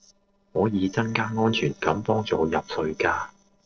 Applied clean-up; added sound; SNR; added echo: neural separator model SepFormer DNS4.